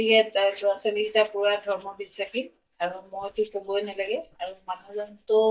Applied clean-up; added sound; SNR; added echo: neural mask model DeepFilterNet 3.